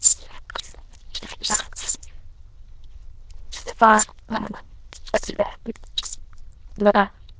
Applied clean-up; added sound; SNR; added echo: neural diffusion model UNIVERSE++.